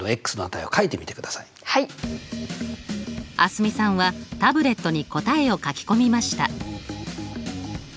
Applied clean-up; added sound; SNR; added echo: none; none; none; none.